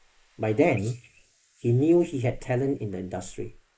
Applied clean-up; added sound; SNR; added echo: neural mask model Resemble Enhance denoiser.